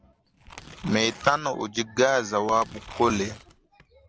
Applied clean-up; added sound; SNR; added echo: none; Tearing; 20 dB; none.